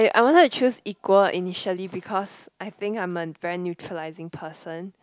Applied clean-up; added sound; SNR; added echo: none; none; none; none.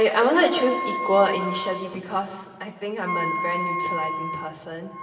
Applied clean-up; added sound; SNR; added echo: none; Wind instrument, woodwind instrument; 6 dB; reverberation time 2.0 s.